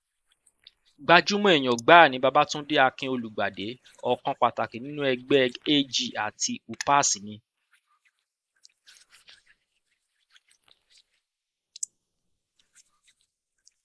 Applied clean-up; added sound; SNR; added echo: neural mask model Resemble Enhance denoiser.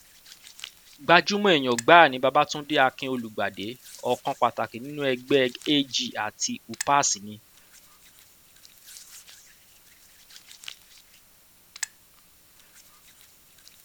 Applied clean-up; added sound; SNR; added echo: none; Hands; 20 dB; none.